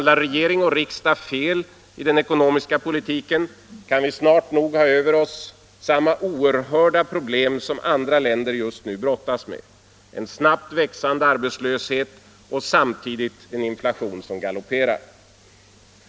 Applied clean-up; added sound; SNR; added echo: none; none; none; none.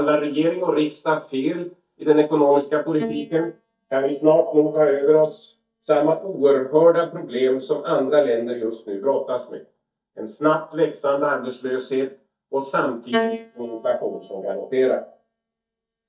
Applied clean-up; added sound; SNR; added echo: neural mask model DeepFilterNet 3.